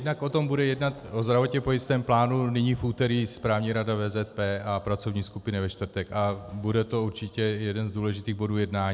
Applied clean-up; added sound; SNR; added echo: none; none; none; none.